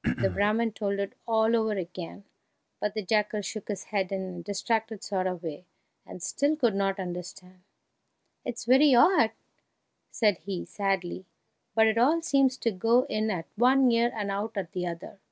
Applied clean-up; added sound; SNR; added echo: none; Cough; 2 dB; none.